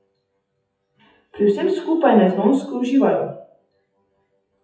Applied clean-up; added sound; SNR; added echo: classical method WPE with log-MMSE.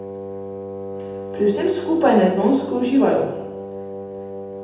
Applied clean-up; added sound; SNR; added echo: none; Wind instrument, woodwind instrument; 10 dB; reverberation time 0.9 s.